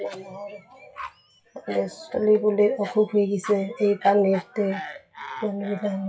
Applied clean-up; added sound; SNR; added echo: classical method WPE with log-MMSE.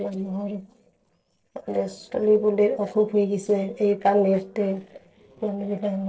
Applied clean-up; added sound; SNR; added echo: neural separator model SepFormer DNS4.